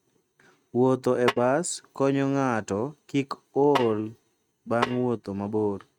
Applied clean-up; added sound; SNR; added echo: neural mask model RNNoise.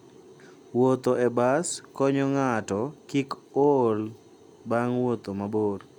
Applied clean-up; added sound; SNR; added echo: none; none; none; none.